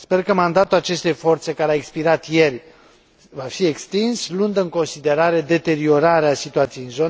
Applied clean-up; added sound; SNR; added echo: none; none; none; none.